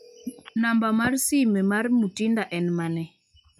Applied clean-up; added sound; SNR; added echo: classical method log-MMSE.